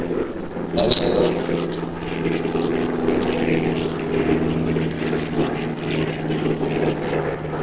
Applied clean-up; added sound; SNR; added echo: neural separator model SepFormer DNS4.